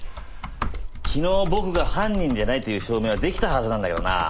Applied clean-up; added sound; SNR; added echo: none; Typing; 2 dB; none.